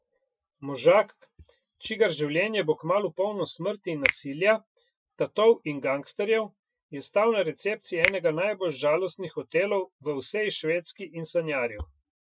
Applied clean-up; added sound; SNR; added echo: classical method Wiener filter.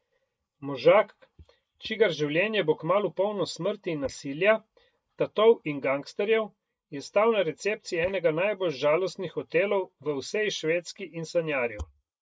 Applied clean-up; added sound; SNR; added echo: neural mask model Resemble Enhance denoiser.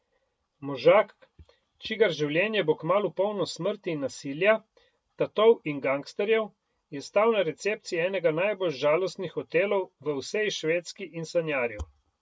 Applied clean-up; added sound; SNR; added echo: none; none; none; none.